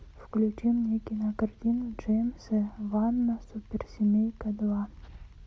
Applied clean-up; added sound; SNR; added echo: none; none; none; none.